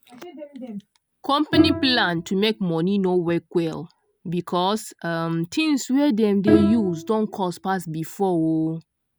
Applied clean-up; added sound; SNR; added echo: none; Bowed string instrument; 4 dB; none.